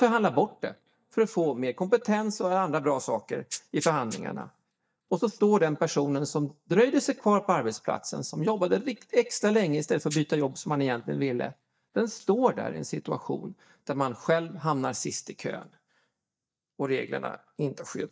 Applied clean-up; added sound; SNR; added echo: neural mask model DeepFilterNet 3.